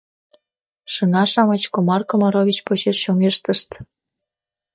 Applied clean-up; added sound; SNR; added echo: neural mask model DeepFilterNet 3.